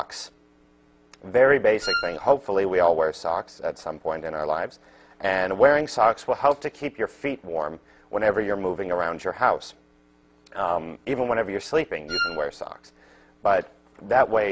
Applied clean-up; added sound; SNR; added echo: none; Wind instrument, woodwind instrument; 5 dB; none.